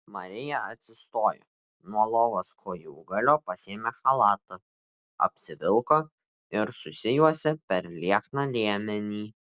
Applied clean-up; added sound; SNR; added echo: none; none; none; none.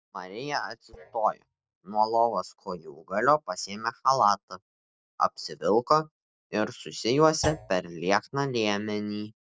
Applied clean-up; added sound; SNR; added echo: neural mask model DeepFilterNet 3.